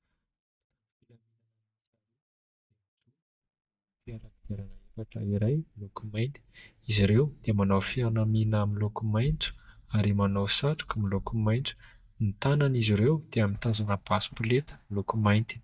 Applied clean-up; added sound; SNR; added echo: neural mask model DeepFilterNet 3.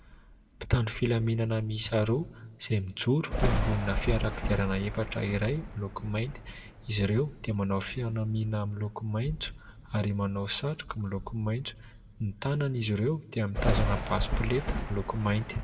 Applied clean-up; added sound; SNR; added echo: none; Thunder; 6 dB; reverberation time 0.4 s.